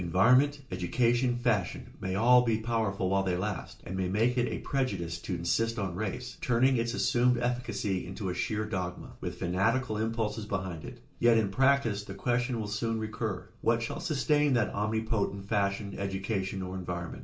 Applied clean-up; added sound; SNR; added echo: none; none; none; reverberation time 0.2 s.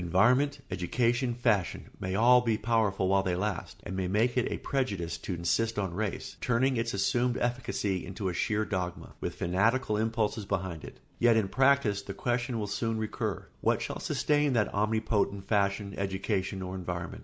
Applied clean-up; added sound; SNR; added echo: none; none; none; none.